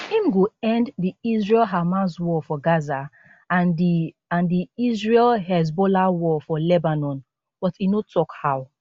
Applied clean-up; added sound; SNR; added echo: none; none; none; none.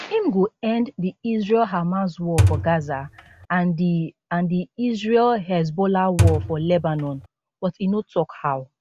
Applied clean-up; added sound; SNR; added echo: none; Thump, thud; 0 dB; none.